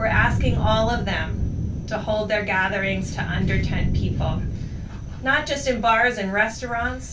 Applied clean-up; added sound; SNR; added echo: none; Thunder; 1 dB; reverberation time 0.2 s.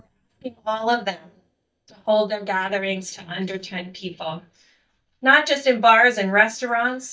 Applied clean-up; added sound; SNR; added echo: neural mask model DeepFilterNet 3.